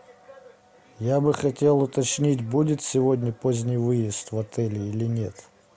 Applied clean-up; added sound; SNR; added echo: none; none; none; none.